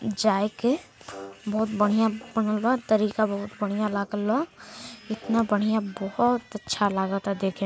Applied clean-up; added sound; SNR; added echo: none; Brass instrument; 20 dB; none.